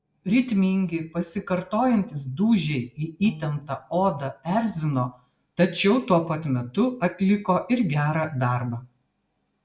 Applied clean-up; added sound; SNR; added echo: none; Piano; 17 dB; none.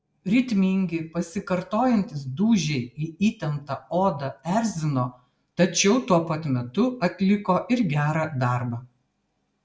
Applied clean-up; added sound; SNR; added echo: none; none; none; none.